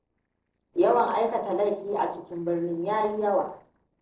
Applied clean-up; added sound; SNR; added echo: neural separator model SepFormer DNS4.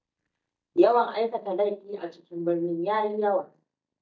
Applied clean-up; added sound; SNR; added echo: neural mask model DeepFilterNet 3.